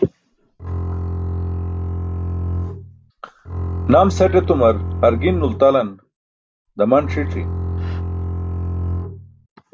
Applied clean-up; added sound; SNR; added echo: none; Bowed string instrument; 3 dB; none.